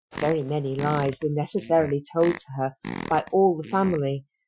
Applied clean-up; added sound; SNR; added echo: classical method Wiener filter.